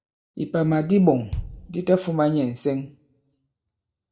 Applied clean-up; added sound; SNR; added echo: neural mask model DeepFilterNet 3.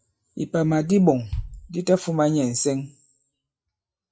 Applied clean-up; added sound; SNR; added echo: classical method WPE with log-MMSE.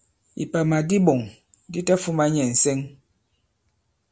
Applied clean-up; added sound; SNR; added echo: none; none; none; none.